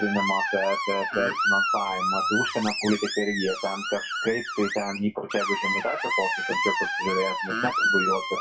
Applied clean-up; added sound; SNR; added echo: classical method WPE with log-MMSE.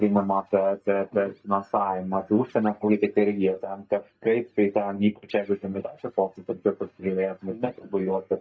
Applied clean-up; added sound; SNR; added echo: neural mask model DeepFilterNet 3.